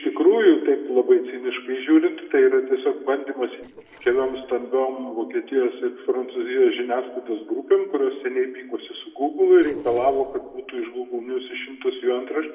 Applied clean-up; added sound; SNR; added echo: neural separator model SepFormer DNS4.